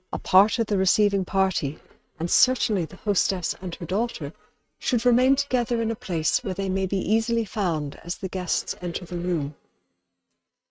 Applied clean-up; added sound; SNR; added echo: neural mask model RNNoise.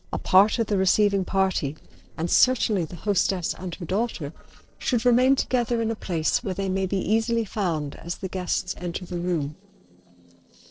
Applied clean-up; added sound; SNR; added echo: neural separator model SepFormer DNS4.